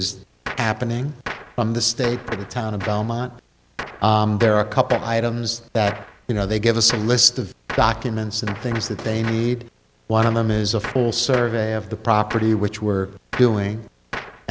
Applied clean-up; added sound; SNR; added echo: none; Gunshot, gunfire; 14 dB; none.